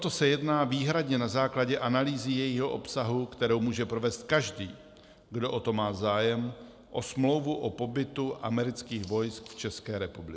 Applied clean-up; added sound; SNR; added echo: none; none; none; none.